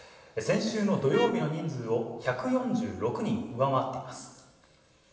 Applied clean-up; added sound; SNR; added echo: none; Trumpet; 14 dB; reverberation time 1.1 s.